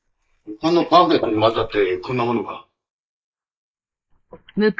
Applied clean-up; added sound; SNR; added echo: neural mask model Resemble Enhance denoiser.